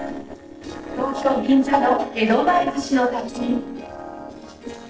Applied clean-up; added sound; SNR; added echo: neural separator model SepFormer DNS4.